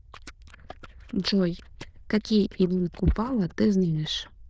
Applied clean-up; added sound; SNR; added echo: neural diffusion model UNIVERSE++.